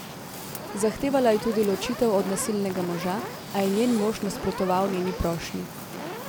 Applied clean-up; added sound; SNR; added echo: none; Fire; 9 dB; none.